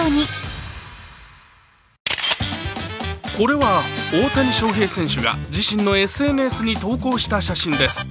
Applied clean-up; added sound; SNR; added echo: none; none; none; none.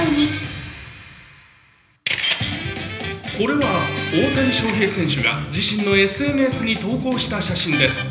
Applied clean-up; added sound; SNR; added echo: none; none; none; reverberation time 0.8 s.